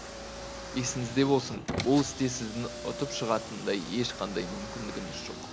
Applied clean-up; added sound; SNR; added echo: none; Car; 8 dB; none.